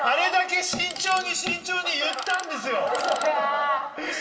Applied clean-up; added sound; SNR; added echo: none; Tools; 15 dB; reverberation time 1.7 s.